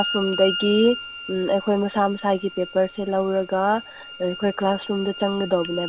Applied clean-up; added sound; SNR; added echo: none; Bowed string instrument; 10 dB; none.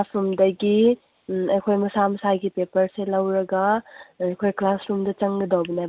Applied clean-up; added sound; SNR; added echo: none; none; none; none.